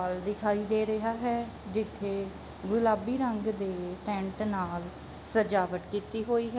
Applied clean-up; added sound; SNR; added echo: none; none; none; none.